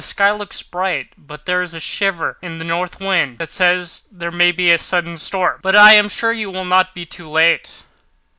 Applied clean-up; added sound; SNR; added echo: none; none; none; none.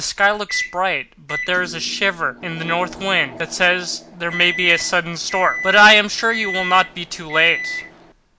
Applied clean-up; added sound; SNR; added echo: none; Microwave oven; 11 dB; none.